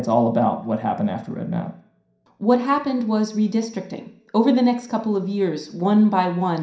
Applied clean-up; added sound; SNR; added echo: none; none; none; reverberation time 0.5 s.